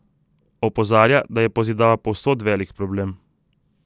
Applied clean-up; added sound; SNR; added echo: none; none; none; none.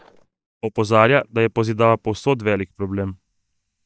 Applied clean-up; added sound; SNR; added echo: neural mask model DeepFilterNet 3.